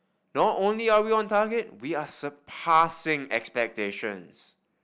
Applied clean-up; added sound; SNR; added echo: none; none; none; none.